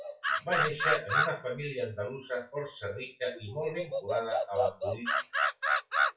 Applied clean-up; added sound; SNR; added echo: classical method WPE with log-MMSE.